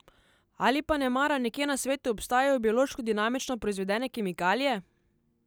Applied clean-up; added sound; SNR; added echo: none; none; none; none.